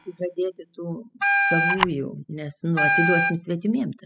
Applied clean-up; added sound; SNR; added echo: classical method spectral subtraction.